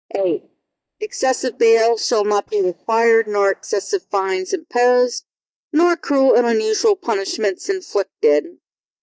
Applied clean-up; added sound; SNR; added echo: neural mask model DeepFilterNet 3.